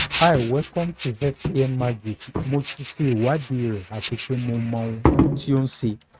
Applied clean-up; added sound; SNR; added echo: neural mask model RNNoise.